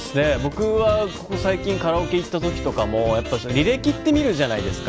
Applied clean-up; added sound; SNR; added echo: none; none; none; none.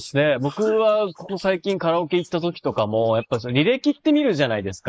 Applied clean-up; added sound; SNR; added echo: neural mask model Resemble Enhance denoiser.